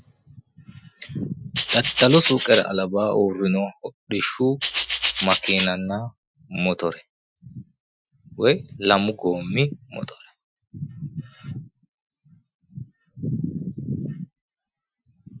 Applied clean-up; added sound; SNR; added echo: classical method Wiener filter.